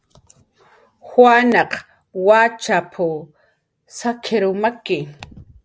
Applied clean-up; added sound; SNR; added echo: none; none; none; none.